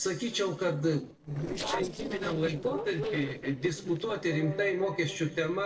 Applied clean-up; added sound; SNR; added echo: neural separator model SepFormer DNS4.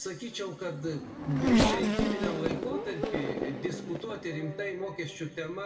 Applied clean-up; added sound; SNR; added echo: none; Race car, auto racing / Accelerating, revving, vroom; -3 dB; reverberation time 1.4 s.